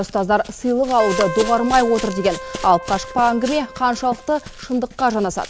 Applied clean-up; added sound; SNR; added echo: none; Run + Keyboard (musical); 11 dB; none.